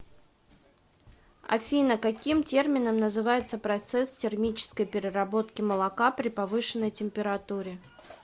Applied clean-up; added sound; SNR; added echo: none; none; none; none.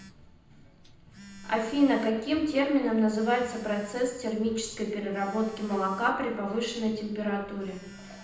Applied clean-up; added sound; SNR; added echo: none; Telephone; 20 dB; reverberation time 0.8 s.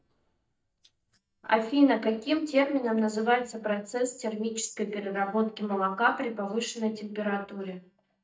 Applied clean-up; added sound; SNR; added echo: neural mask model DeepFilterNet 3.